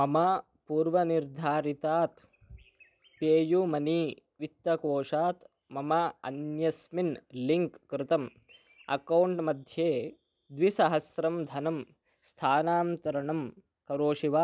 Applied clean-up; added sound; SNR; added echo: none; none; none; none.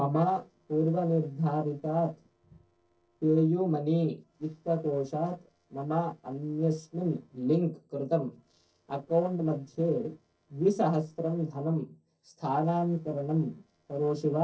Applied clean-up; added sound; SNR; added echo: neural separator model SepFormer DNS4.